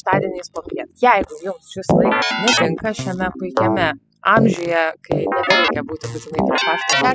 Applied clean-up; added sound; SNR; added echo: classical method spectral subtraction.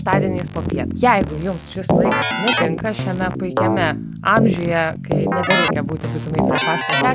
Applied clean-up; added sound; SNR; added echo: none; Keyboard (musical); -1 dB; none.